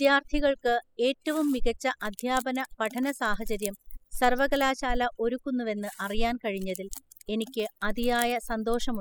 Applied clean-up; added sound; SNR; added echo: classical method spectral subtraction.